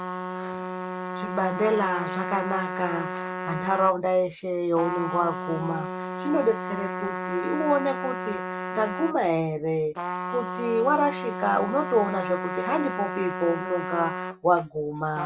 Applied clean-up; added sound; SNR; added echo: none; Trumpet; 6 dB; none.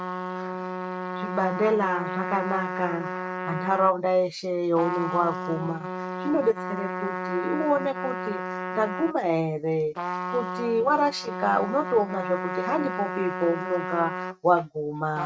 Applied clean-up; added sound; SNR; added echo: neural mask model RNNoise.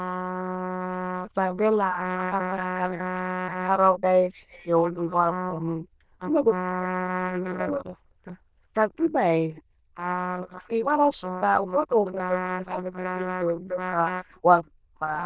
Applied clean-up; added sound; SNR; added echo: neural diffusion model UNIVERSE++.